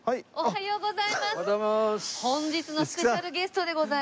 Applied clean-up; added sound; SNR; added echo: none; none; none; none.